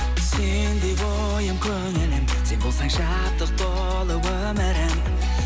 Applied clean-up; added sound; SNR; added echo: none; none; none; none.